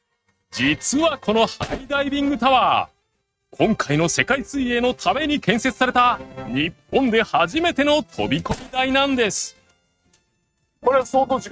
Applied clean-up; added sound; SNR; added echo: neural mask model RNNoise.